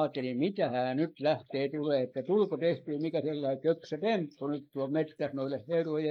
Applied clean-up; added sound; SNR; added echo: neural mask model Resemble Enhance denoiser.